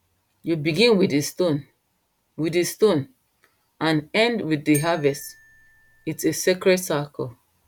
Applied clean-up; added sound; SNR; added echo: none; Marimba, xylophone; 17 dB; none.